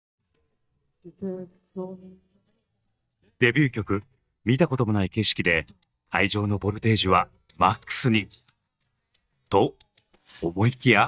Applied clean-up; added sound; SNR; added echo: neural mask model DeepFilterNet 3.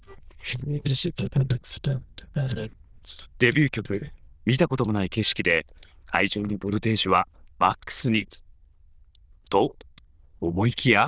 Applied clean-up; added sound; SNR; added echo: neural diffusion model UNIVERSE++.